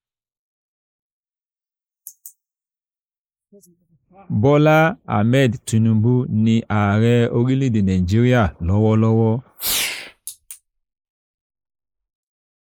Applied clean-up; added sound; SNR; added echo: neural mask model Resemble Enhance denoiser.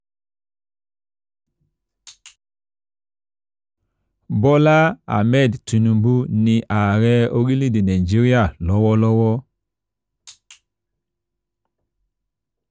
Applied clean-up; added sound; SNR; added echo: none; none; none; none.